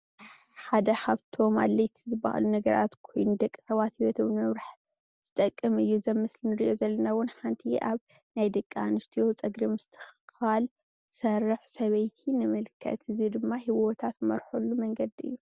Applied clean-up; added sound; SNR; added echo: none; none; none; none.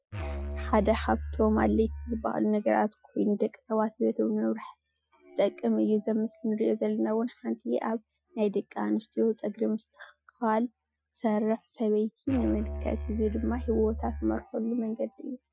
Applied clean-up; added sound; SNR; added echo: classical method Wiener filter.